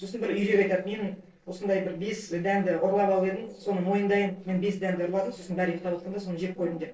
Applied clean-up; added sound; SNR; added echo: neural separator model SepFormer DNS4.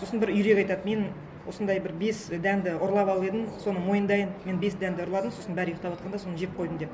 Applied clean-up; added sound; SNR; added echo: none; none; none; none.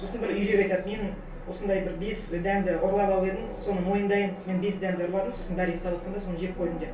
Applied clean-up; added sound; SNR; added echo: none; Growling; 13 dB; reverberation time 0.2 s.